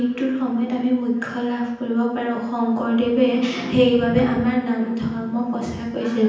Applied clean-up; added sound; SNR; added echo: none; none; none; reverberation time 0.9 s.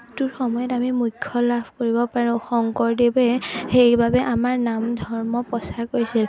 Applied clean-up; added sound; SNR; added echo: none; none; none; none.